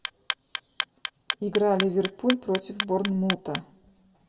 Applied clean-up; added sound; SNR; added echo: none; Clock; 5 dB; reverberation time 0.5 s.